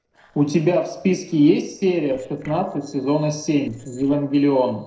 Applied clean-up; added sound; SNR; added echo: neural separator model SepFormer DNS4.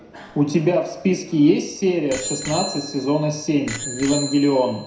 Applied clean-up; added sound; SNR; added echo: none; Bicycle bell; 13 dB; reverberation time 0.6 s.